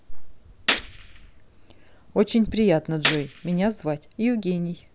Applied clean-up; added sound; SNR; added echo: none; Gunshot, gunfire; 7 dB; none.